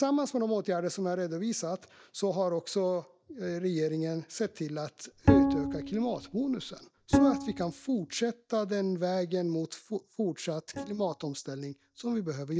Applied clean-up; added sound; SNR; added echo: neural mask model DeepFilterNet 3.